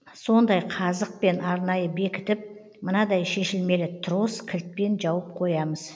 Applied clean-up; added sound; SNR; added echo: none; none; none; none.